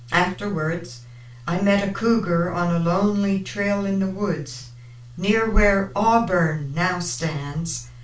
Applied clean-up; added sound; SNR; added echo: none; none; none; reverberation time 0.3 s.